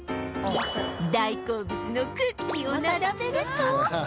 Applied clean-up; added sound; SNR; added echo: none; none; none; none.